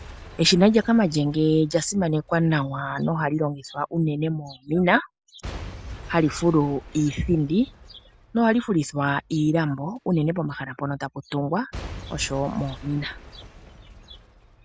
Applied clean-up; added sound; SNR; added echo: none; Shatter / Crushing / Boom; 19 dB; none.